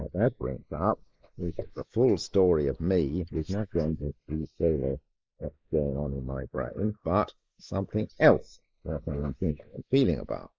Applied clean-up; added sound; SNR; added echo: neural mask model Resemble Enhance denoiser.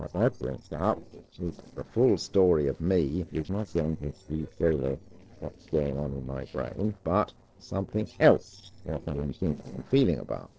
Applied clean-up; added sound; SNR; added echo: neural separator model SepFormer DNS4.